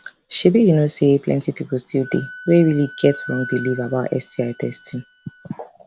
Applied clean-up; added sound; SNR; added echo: none; Wind instrument, woodwind instrument; 19 dB; none.